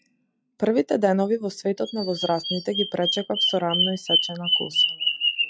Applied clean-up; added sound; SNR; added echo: classical method log-MMSE.